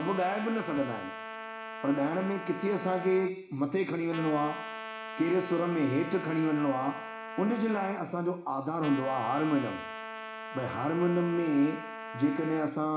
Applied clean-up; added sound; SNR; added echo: none; Trumpet; 11 dB; reverberation time 0.4 s.